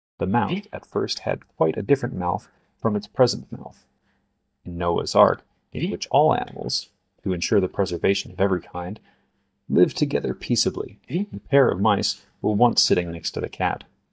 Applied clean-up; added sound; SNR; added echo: neural mask model DeepFilterNet 3.